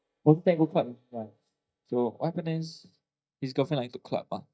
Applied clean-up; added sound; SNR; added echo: neural mask model DeepFilterNet 3.